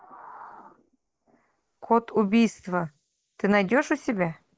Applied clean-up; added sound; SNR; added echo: neural mask model Resemble Enhance denoiser.